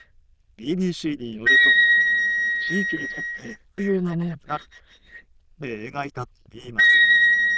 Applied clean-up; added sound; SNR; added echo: neural diffusion model UNIVERSE++.